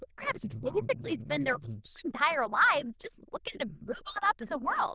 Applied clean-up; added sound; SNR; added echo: neural diffusion model UNIVERSE++.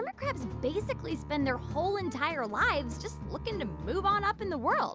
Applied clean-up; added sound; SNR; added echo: none; Bowed string instrument; 12 dB; none.